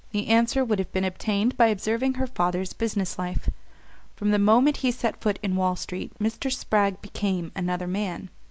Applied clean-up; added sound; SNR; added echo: none; none; none; none.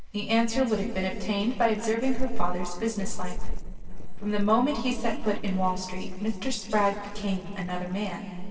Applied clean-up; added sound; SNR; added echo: neural separator model SepFormer DNS4.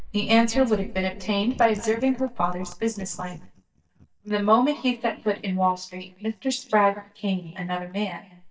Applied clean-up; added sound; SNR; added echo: neural mask model DeepFilterNet 3.